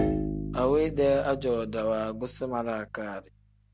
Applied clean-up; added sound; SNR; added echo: none; Bowed string instrument; 7 dB; none.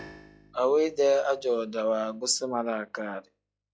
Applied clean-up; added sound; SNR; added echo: classical method log-MMSE.